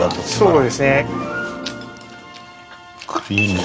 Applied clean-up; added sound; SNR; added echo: none; none; none; none.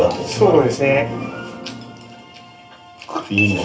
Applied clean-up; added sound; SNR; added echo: none; none; none; reverberation time 0.3 s.